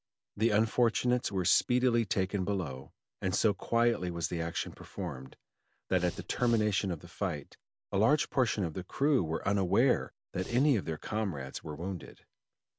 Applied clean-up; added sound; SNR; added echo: none; Breathing; 15 dB; none.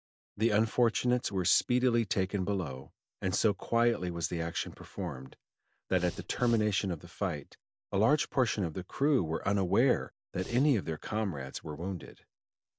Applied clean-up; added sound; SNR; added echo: neural mask model DeepFilterNet 3.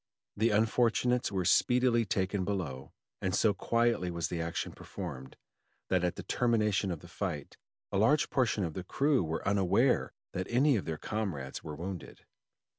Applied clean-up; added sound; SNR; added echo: none; none; none; none.